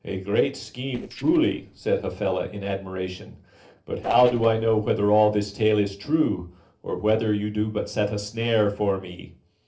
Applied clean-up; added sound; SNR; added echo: neural separator model SepFormer DNS4.